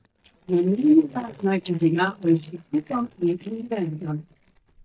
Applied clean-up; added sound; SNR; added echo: neural mask model DeepFilterNet 3.